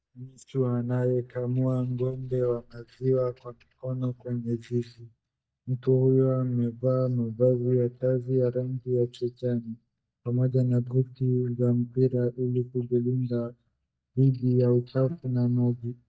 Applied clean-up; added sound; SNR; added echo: neural mask model DeepFilterNet 3.